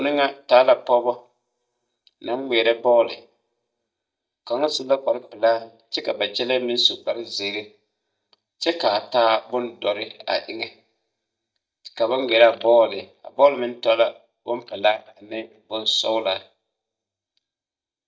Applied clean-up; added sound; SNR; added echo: neural mask model DeepFilterNet 3.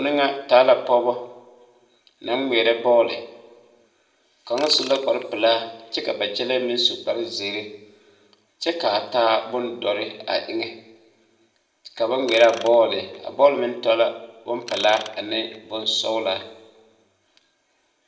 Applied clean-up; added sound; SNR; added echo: none; Ratchet, pawl / Tools; 17 dB; reverberation time 0.8 s.